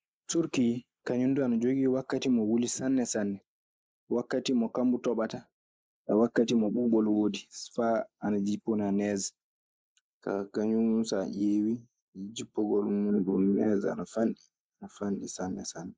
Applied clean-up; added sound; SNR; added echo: neural mask model Resemble Enhance denoiser.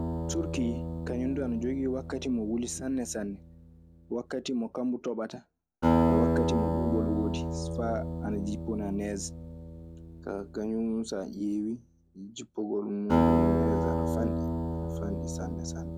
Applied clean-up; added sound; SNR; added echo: none; Acoustic guitar; -2 dB; none.